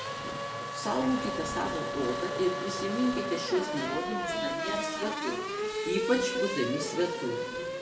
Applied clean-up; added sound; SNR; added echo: none; Race car, auto racing / Accelerating, revving, vroom; 1 dB; reverberation time 2.3 s.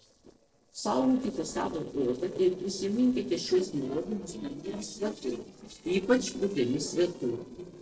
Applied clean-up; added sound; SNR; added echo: neural separator model SepFormer DNS4.